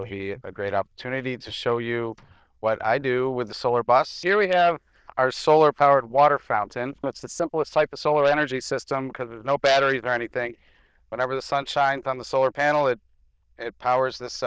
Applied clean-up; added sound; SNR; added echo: neural diffusion model UNIVERSE++.